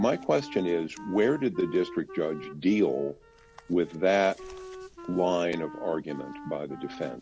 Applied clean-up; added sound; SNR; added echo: none; Wind instrument, woodwind instrument; 15 dB; none.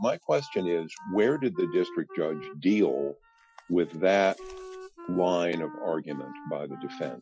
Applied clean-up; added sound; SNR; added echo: classical method Wiener filter.